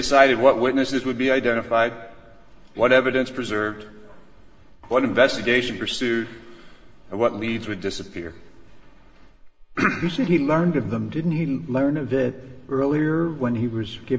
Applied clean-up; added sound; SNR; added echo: none; none; none; reverberation time 1.2 s.